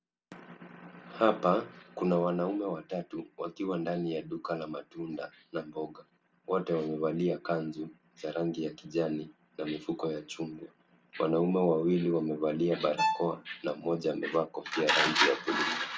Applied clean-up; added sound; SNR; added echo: none; Bowed string instrument; 4 dB; none.